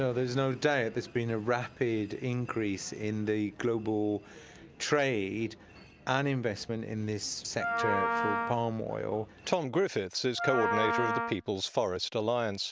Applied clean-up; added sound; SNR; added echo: none; Wind instrument, woodwind instrument; 1 dB; none.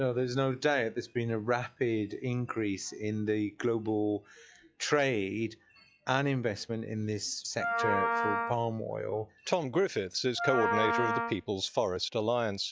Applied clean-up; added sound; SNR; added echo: classical method log-MMSE.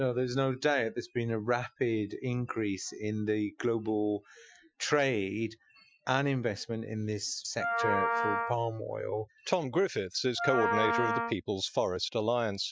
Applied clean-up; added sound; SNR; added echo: classical method Wiener filter.